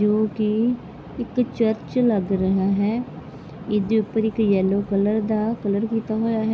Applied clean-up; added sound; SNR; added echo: none; none; none; none.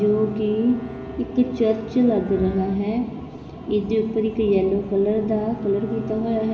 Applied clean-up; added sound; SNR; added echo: none; Bowed string instrument; 18 dB; reverberation time 1.0 s.